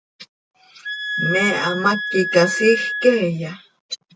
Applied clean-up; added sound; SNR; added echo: none; Wind instrument, woodwind instrument; 5 dB; none.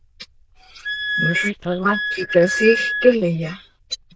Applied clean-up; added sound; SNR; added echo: neural diffusion model UNIVERSE++.